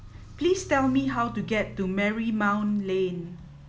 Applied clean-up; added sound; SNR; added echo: none; Walk, footsteps; 16 dB; none.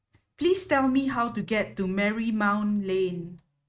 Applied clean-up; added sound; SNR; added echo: neural mask model RNNoise.